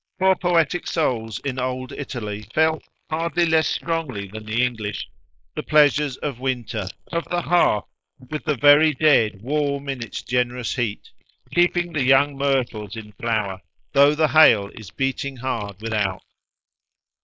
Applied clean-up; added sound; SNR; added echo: neural mask model Resemble Enhance denoiser.